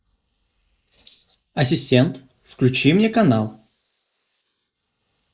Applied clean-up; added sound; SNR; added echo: neural mask model Resemble Enhance denoiser.